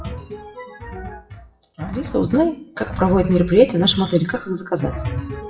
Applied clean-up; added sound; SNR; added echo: classical method WPE with log-MMSE.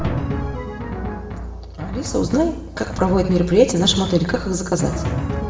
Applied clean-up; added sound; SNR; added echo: none; Drum; 6 dB; reverberation time 0.8 s.